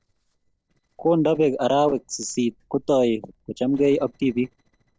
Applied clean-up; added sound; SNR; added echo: neural separator model SepFormer DNS4.